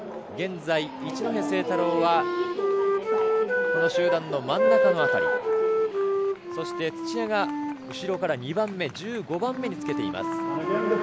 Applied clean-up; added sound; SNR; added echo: none; Wind instrument, woodwind instrument; -2 dB; none.